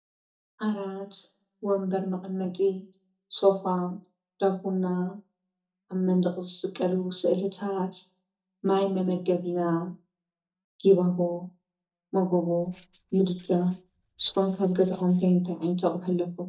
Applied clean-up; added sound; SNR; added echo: neural mask model DeepFilterNet 3.